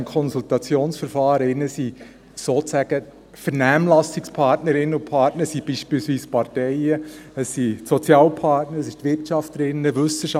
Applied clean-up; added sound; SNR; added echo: none; none; none; none.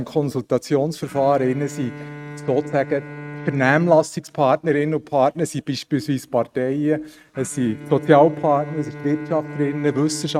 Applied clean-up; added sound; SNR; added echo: neural mask model RNNoise.